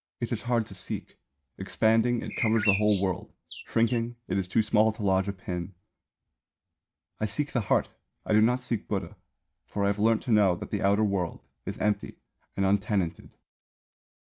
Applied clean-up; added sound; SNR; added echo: neural mask model RNNoise.